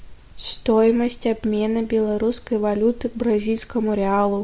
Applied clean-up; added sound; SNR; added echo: none; none; none; none.